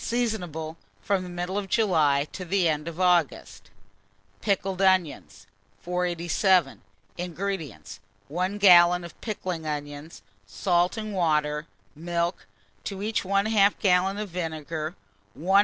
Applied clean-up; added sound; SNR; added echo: none; none; none; none.